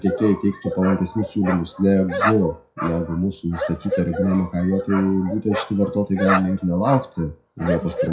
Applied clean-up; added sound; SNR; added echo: classical method WPE with log-MMSE.